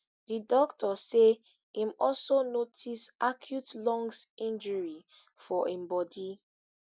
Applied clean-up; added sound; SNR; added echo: none; none; none; none.